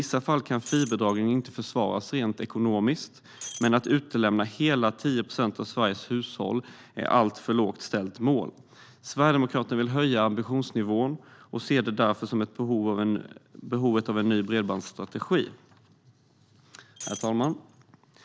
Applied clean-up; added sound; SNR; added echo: none; Shatter; 16 dB; none.